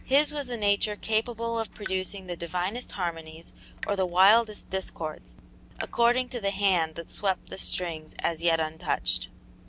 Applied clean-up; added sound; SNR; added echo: none; Drip / Water tap, faucet; 20 dB; none.